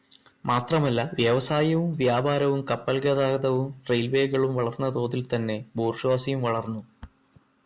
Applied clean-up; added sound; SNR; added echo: none; none; none; none.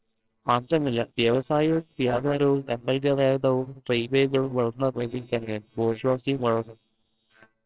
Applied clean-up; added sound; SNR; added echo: neural separator model SepFormer WHAMR!.